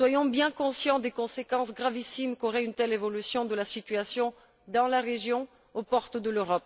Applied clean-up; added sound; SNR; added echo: none; none; none; none.